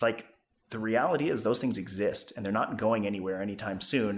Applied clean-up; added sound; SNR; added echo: none; none; none; none.